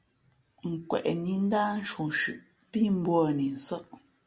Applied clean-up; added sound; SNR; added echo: none; none; none; none.